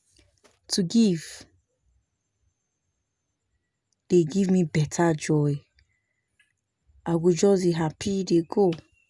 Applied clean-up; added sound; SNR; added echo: none; none; none; none.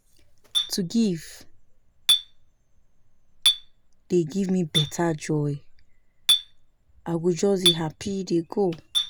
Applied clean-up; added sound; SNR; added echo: none; Chink, clink; 2 dB; none.